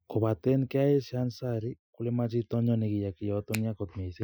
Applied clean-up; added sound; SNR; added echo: classical method Wiener filter.